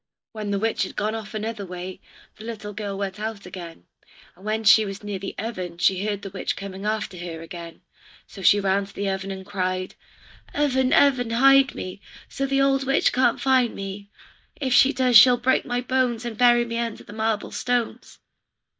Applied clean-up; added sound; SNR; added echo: neural mask model DeepFilterNet 3.